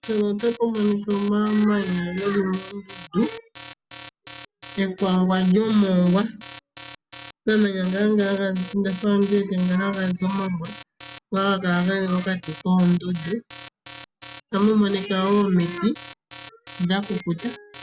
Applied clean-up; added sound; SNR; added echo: none; Alarm; 8 dB; none.